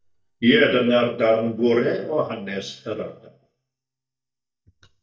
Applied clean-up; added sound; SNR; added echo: neural mask model DeepFilterNet 3.